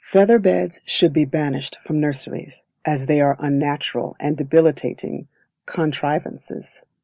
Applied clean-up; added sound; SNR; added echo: none; none; none; none.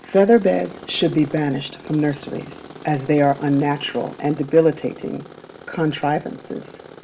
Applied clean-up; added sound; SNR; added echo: none; Tools; 18 dB; reverberation time 0.4 s.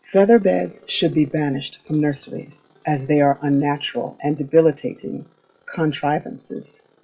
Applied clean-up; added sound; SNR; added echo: classical method WPE with log-MMSE.